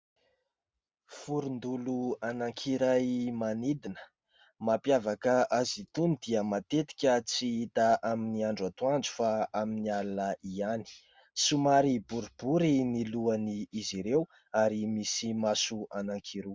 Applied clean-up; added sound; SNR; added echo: none; none; none; none.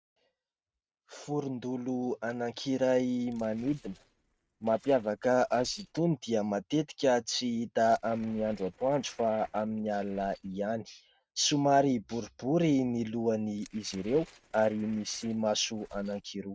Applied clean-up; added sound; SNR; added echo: neural mask model RNNoise.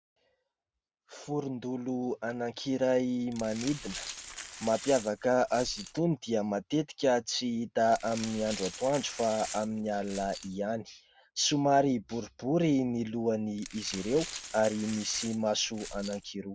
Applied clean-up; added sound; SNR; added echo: none; Glass; 13 dB; none.